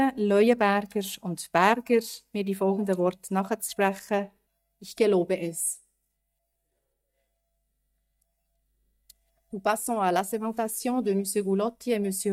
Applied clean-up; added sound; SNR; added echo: neural mask model DeepFilterNet 3.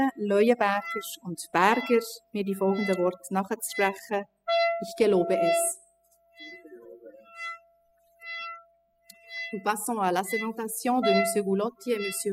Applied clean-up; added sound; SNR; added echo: classical method spectral subtraction.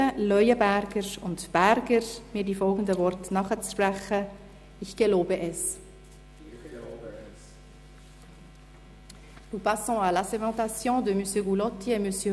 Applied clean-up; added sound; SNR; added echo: none; none; none; none.